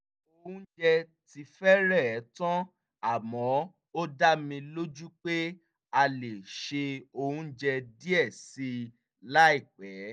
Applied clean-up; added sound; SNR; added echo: none; none; none; none.